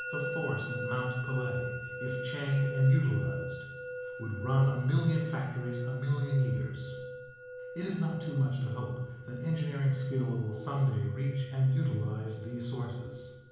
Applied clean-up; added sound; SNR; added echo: none; Musical instrument; 10 dB; reverberation time 1.0 s.